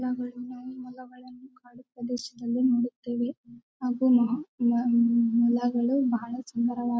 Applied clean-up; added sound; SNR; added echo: none; none; none; none.